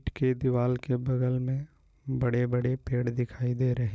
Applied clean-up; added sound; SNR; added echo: none; none; none; none.